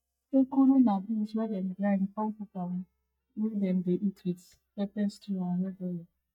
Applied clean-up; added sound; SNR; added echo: neural mask model DeepFilterNet 3.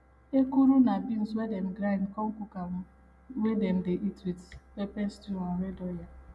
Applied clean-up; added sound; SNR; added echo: none; none; none; none.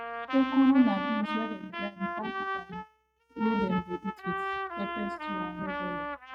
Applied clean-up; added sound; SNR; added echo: neural mask model RNNoise.